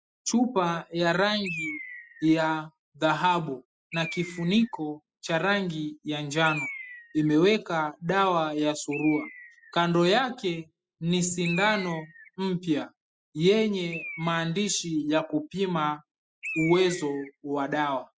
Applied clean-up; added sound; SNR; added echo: classical method spectral subtraction.